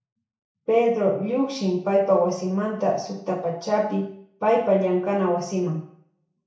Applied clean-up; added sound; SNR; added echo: none; none; none; reverberation time 0.6 s.